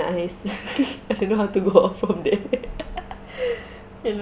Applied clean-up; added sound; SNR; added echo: none; none; none; none.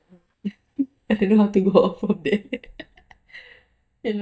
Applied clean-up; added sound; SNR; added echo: neural mask model DeepFilterNet 3.